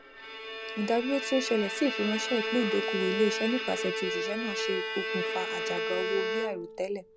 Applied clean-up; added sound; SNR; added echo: none; Bowed string instrument; 2 dB; none.